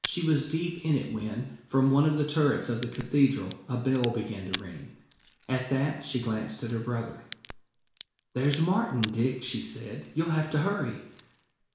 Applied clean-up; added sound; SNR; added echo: none; Crack; 10 dB; reverberation time 0.7 s.